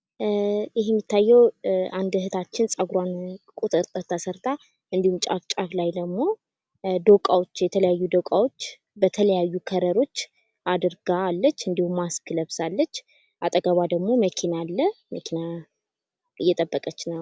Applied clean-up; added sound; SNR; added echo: none; none; none; none.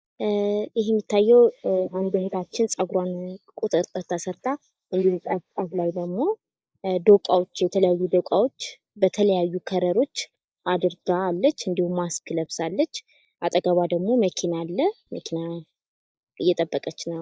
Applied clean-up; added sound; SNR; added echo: neural mask model Resemble Enhance denoiser.